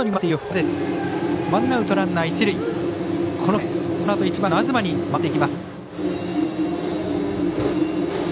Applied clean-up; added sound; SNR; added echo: none; none; none; none.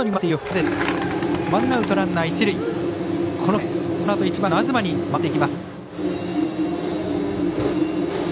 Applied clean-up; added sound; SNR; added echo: none; Skateboard; 11 dB; none.